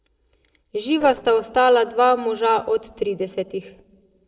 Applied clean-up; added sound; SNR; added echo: neural separator model SepFormer DNS4.